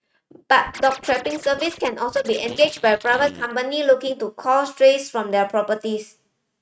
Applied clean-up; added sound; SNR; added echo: neural mask model RNNoise.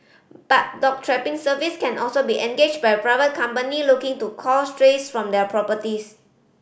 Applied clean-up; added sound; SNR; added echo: none; none; none; none.